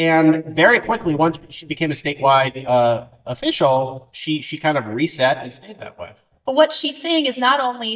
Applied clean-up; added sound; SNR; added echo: neural mask model DeepFilterNet 3.